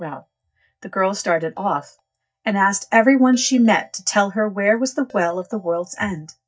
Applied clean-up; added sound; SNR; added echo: neural mask model DeepFilterNet 3.